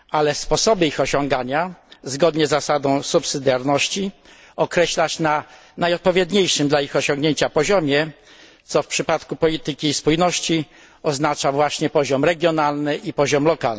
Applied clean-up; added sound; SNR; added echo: none; none; none; none.